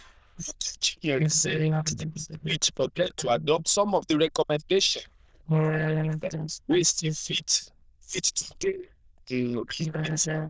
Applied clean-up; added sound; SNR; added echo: neural diffusion model UNIVERSE++.